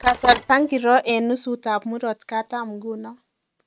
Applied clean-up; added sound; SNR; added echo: neural mask model RNNoise.